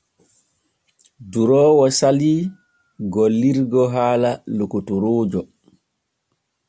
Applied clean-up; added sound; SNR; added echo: none; none; none; none.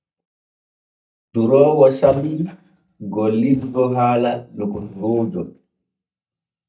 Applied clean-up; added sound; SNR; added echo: neural mask model DeepFilterNet 3.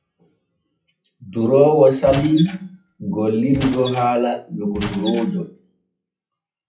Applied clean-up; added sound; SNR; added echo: classical method WPE with log-MMSE.